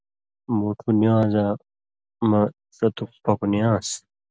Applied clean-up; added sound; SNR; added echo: none; none; none; none.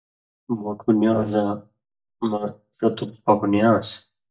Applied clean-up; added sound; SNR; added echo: neural mask model DeepFilterNet 3.